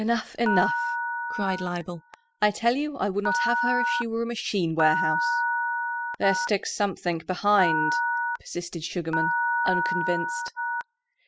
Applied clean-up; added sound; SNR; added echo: classical method spectral subtraction.